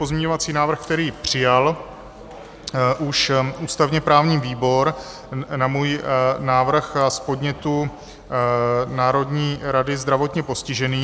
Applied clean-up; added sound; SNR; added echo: none; none; none; none.